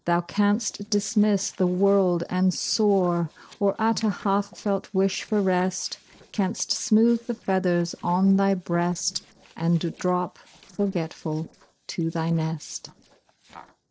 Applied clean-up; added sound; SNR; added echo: neural separator model SepFormer DNS4.